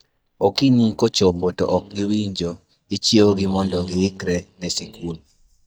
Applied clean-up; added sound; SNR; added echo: neural mask model DeepFilterNet 3.